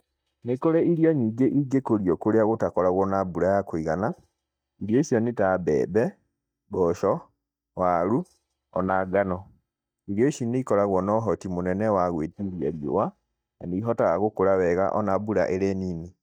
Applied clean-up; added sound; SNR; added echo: neural mask model DeepFilterNet 3.